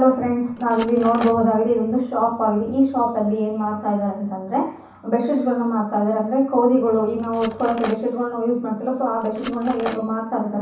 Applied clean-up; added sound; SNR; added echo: none; Cutlery, silverware; 14 dB; reverberation time 0.7 s.